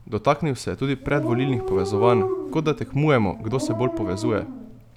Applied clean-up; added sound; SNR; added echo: none; Dog; 4 dB; none.